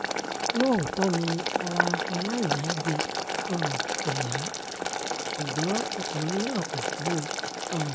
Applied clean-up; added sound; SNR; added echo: none; Boiling; -1 dB; none.